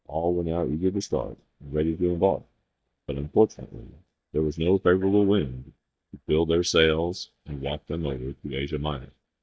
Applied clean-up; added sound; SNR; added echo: neural mask model DeepFilterNet 3.